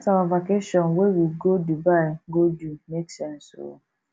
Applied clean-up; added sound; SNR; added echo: none; none; none; none.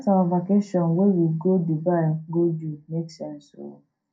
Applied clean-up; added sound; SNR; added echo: none; none; none; reverberation time 0.2 s.